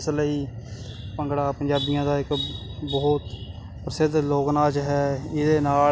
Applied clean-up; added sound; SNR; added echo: none; none; none; none.